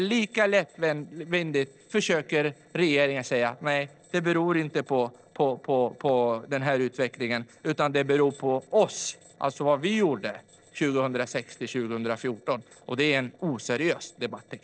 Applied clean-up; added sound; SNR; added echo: neural separator model SepFormer DNS4.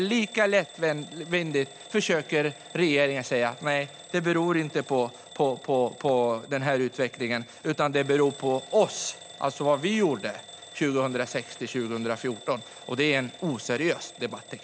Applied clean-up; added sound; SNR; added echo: none; Alarm / Bell; 18 dB; none.